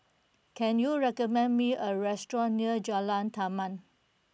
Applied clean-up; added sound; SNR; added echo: none; none; none; none.